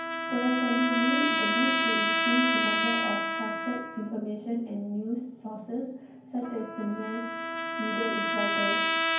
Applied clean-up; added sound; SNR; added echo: none; Trumpet; -2 dB; reverberation time 0.9 s.